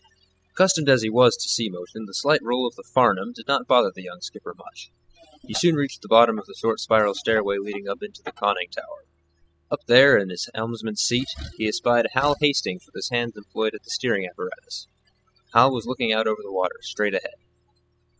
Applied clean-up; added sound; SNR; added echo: classical method spectral subtraction.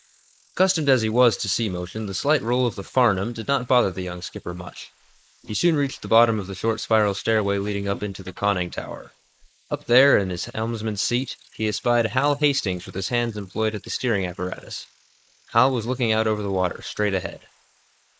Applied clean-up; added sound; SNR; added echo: neural mask model Resemble Enhance denoiser.